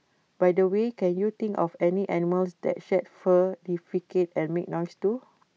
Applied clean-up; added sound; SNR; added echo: none; none; none; none.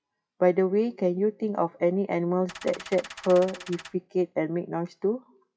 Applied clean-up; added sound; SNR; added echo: classical method WPE with log-MMSE.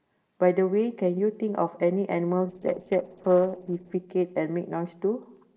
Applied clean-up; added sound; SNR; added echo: neural separator model SepFormer DNS4.